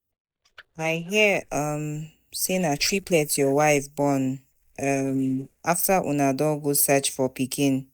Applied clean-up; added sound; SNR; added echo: neural mask model DeepFilterNet 3.